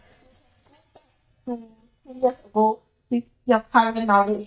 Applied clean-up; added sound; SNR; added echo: neural mask model DeepFilterNet 3.